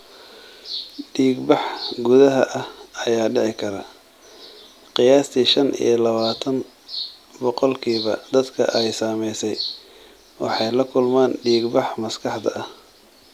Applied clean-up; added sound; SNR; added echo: none; none; none; none.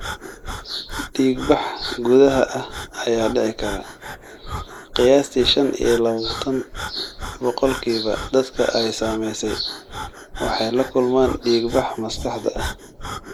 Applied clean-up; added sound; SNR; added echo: neural mask model Resemble Enhance denoiser.